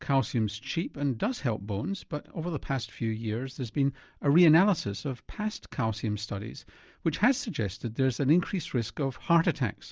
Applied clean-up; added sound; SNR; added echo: none; none; none; none.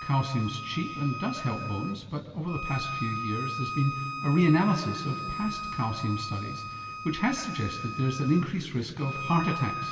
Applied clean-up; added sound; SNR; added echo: none; Bowed string instrument; 8 dB; reverberation time 2.5 s.